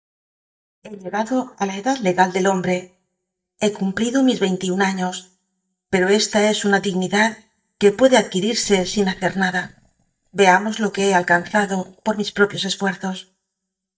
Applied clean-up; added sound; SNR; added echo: neural mask model DeepFilterNet 3.